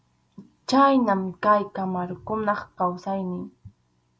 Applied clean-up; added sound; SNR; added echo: none; none; none; none.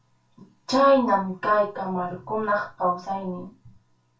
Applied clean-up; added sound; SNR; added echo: none; none; none; reverberation time 0.2 s.